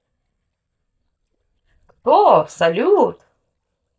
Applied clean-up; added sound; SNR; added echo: neural mask model DeepFilterNet 3.